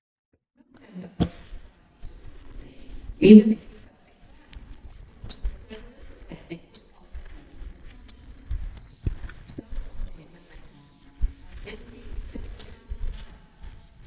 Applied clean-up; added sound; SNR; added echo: neural mask model DeepFilterNet 3.